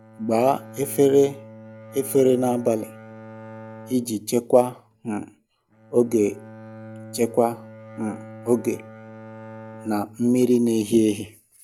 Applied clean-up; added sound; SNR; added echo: none; Bowed string instrument; 19 dB; none.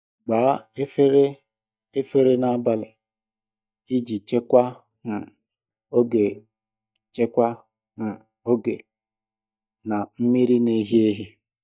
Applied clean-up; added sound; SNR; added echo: neural mask model DeepFilterNet 3.